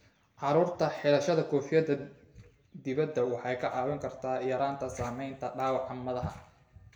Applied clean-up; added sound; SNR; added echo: none; none; none; reverberation time 0.6 s.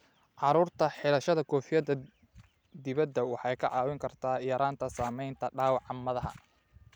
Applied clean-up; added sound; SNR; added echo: none; none; none; none.